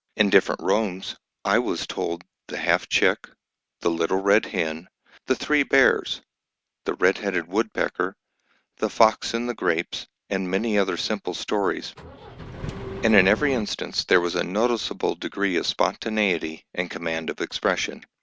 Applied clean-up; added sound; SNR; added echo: none; Engine; 10 dB; none.